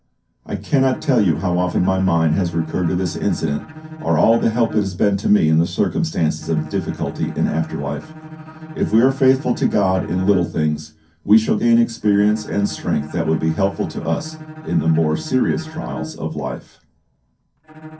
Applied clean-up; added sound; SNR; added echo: none; Bowed string instrument; 17 dB; reverberation time 0.3 s.